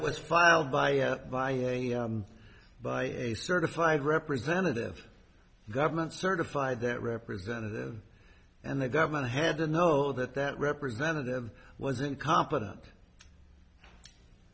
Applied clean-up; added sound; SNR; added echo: none; none; none; none.